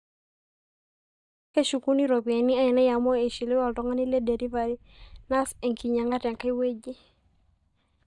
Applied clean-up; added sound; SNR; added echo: neural mask model DeepFilterNet 3.